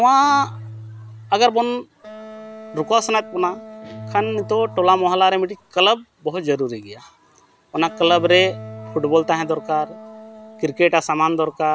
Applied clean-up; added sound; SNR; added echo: none; Wind instrument, woodwind instrument + Guitar; 17 dB; none.